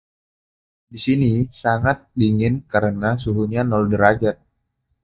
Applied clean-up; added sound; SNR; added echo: neural mask model DeepFilterNet 3.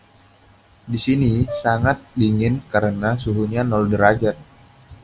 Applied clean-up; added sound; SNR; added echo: none; Brass instrument; 16 dB; none.